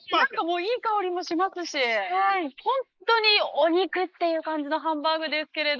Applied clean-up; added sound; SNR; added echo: neural mask model Resemble Enhance denoiser.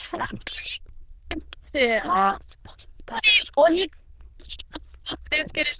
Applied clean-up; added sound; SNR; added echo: neural diffusion model UNIVERSE++.